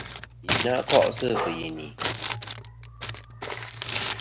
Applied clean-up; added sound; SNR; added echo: none; Crumpling, crinkling; 1 dB; none.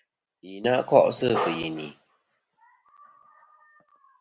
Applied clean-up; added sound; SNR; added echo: none; none; none; none.